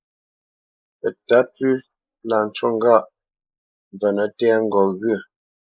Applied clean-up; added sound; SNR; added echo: neural mask model Resemble Enhance denoiser.